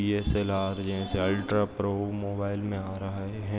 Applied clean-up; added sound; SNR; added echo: none; none; none; none.